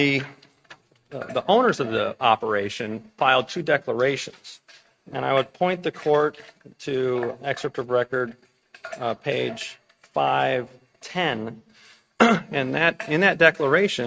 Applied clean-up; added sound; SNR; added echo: neural mask model RNNoise.